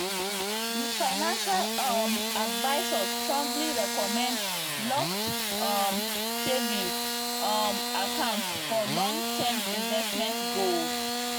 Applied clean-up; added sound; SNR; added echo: none; Engine starting / Sawing; -2 dB; none.